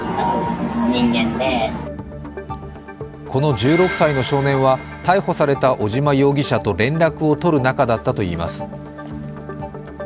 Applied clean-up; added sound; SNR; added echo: none; none; none; none.